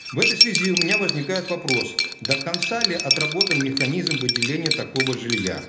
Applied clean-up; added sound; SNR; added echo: none; Cutlery, silverware; -2 dB; reverberation time 0.8 s.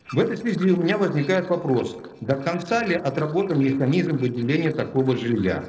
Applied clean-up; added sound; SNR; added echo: neural separator model SepFormer DNS4.